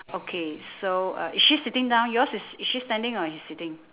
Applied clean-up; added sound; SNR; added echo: none; none; none; none.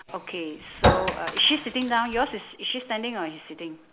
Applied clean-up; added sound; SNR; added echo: none; Chink, clink; -1 dB; none.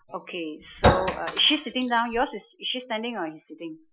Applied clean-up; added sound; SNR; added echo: classical method Wiener filter.